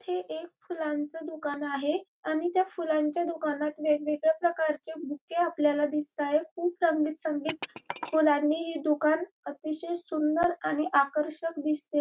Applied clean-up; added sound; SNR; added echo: neural mask model RNNoise.